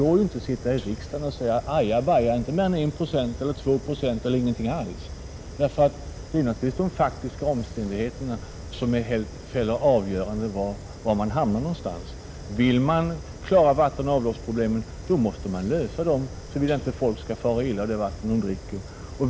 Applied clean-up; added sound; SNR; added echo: none; Fire; 12 dB; none.